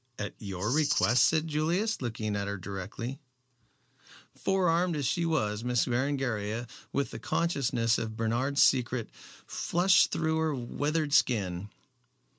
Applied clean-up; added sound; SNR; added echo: none; Rattle (instrument); 3 dB; none.